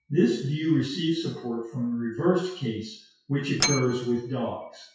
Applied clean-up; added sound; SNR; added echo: classical method WPE with log-MMSE.